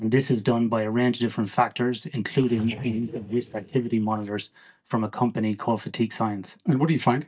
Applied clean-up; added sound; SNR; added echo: neural mask model DeepFilterNet 3.